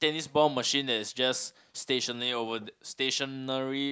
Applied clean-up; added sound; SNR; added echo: none; none; none; none.